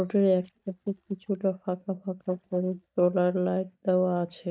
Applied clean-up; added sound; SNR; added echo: neural mask model DeepFilterNet 3.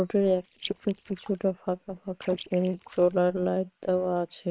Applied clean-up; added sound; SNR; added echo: neural separator model SepFormer WHAM!.